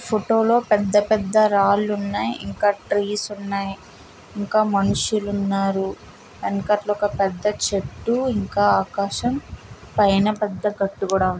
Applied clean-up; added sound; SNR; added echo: none; none; none; none.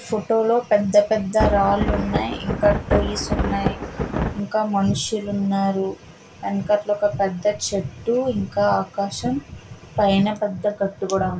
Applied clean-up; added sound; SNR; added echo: none; Thunder; 2 dB; reverberation time 0.2 s.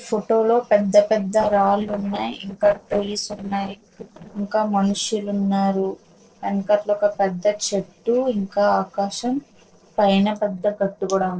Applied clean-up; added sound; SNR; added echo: neural separator model SepFormer DNS4.